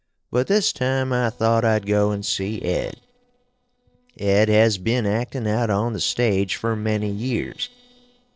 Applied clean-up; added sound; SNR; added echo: neural separator model SepFormer DNS4.